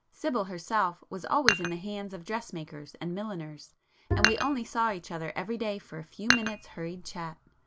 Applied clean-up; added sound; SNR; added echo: none; Bowed string instrument + Dishes, pots, and pans; -2 dB; none.